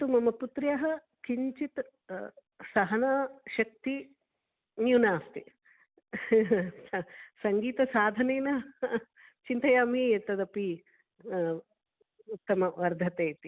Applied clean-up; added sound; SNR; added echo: none; none; none; none.